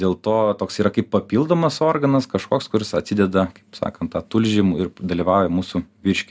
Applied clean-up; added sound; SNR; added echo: none; none; none; none.